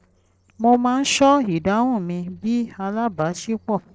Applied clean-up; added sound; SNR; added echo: neural separator model SepFormer DNS4.